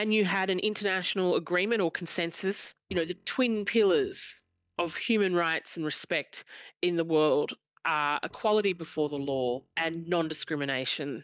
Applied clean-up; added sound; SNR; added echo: neural mask model DeepFilterNet 3.